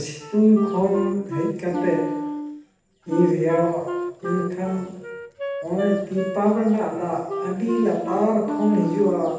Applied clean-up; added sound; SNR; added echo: none; Wind instrument, woodwind instrument; 7 dB; reverberation time 0.8 s.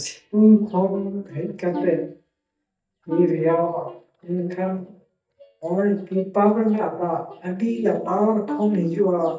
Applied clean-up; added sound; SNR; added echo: neural mask model DeepFilterNet 3.